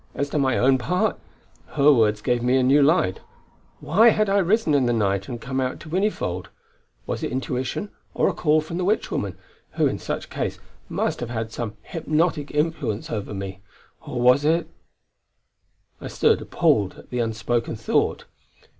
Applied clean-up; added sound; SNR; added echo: none; none; none; none.